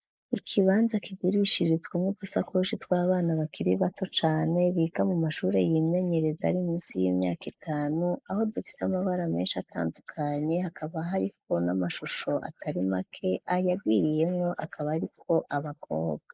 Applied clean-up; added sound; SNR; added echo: neural mask model Resemble Enhance denoiser.